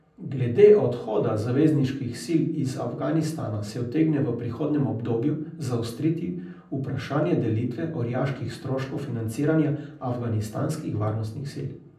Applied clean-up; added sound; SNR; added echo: none; none; none; reverberation time 0.6 s.